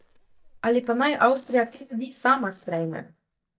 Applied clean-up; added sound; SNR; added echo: neural mask model DeepFilterNet 3.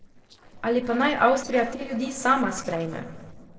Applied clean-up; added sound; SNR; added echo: neural separator model SepFormer DNS4.